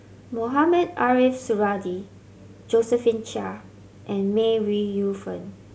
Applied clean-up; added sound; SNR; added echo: none; none; none; none.